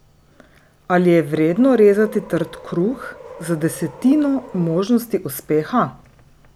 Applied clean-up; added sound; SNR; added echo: none; Subway, metro, underground; 19 dB; none.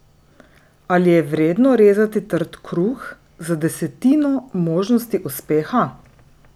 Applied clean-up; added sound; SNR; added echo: none; none; none; none.